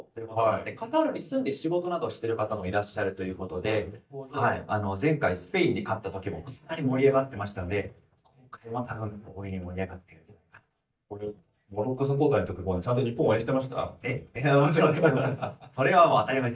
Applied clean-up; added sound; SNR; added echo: neural mask model DeepFilterNet 3.